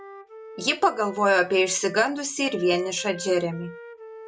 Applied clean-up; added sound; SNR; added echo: none; Wind instrument, woodwind instrument; 16 dB; none.